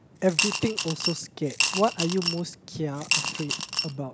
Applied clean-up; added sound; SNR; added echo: none; Coin (dropping) / Glass; 1 dB; none.